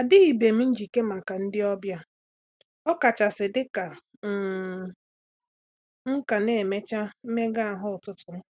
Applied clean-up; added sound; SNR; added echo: none; none; none; none.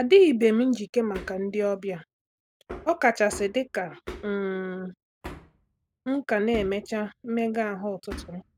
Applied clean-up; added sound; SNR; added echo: none; Hammer; 19 dB; none.